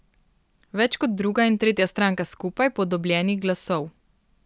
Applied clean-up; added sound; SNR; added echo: none; none; none; none.